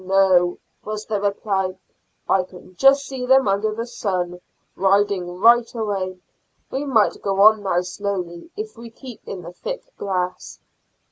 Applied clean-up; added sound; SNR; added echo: none; none; none; none.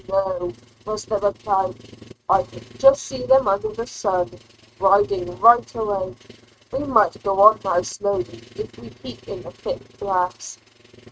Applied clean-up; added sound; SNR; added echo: neural mask model RNNoise.